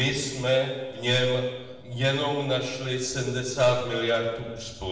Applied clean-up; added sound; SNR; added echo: none; none; none; reverberation time 1.1 s.